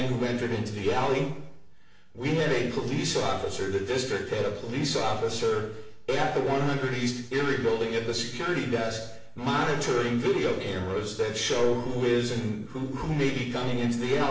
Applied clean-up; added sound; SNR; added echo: none; none; none; reverberation time 0.6 s.